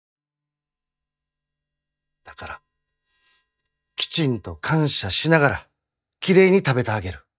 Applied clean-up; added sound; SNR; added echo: neural mask model DeepFilterNet 3.